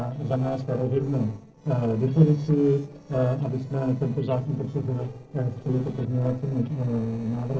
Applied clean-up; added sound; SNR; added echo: neural separator model SepFormer DNS4.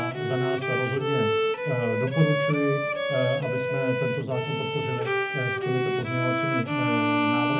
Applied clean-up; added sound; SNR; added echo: none; Bowed string instrument; -2 dB; reverberation time 0.4 s.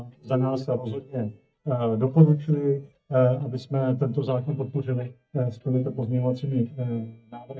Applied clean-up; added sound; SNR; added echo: neural mask model DeepFilterNet 3.